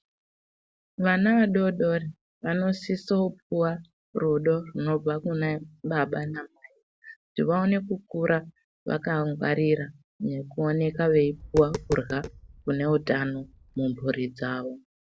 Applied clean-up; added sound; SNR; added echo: none; Tap; 14 dB; none.